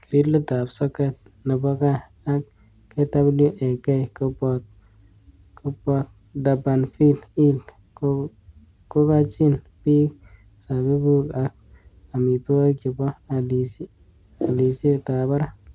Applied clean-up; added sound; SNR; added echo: none; none; none; none.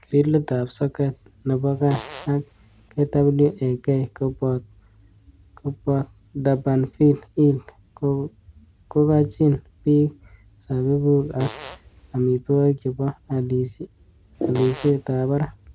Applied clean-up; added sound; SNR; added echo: none; Fart; 17 dB; none.